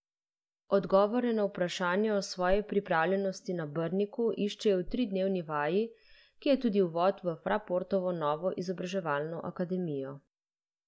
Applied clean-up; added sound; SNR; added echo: none; none; none; none.